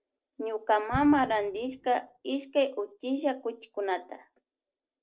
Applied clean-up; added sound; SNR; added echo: neural separator model SepFormer DNS4.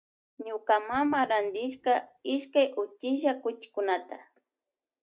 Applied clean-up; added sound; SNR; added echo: neural mask model DeepFilterNet 3.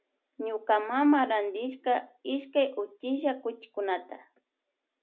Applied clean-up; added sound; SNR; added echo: none; none; none; none.